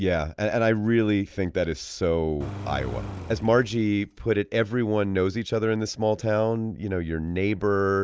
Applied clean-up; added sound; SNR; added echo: none; Engine; 13 dB; none.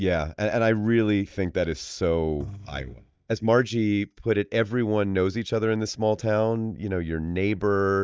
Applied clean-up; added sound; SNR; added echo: neural mask model DeepFilterNet 3.